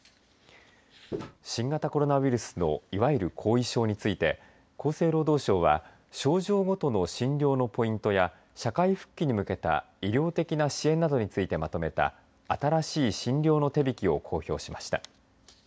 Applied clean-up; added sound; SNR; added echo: none; Walk, footsteps; 10 dB; none.